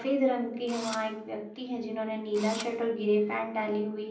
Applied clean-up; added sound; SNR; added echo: none; Engine / Drill; 13 dB; reverberation time 0.6 s.